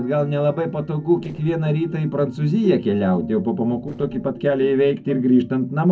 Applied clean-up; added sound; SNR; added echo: neural separator model SepFormer DNS4.